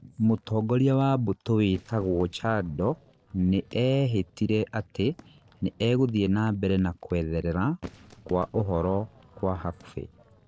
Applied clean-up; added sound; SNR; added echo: neural separator model SepFormer DNS4.